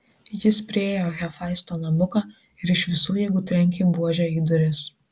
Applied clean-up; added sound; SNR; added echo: none; none; none; none.